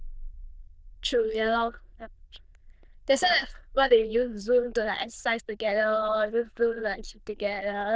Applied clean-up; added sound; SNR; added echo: neural diffusion model UNIVERSE++.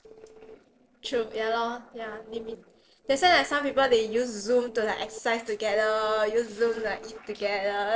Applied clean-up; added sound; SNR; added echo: neural separator model SepFormer DNS4.